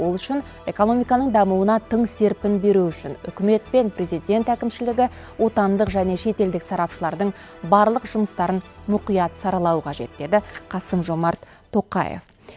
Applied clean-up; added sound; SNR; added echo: none; Thump, thud; 17 dB; none.